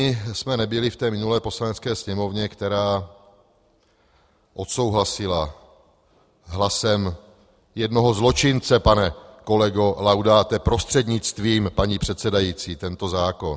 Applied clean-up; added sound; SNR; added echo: none; none; none; none.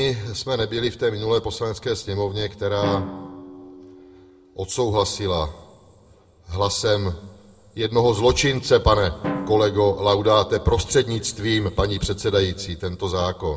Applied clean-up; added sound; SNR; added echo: none; Drum; 16 dB; reverberation time 1.0 s.